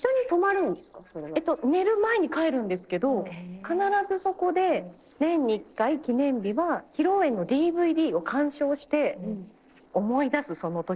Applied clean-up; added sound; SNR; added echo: neural separator model SepFormer DNS4.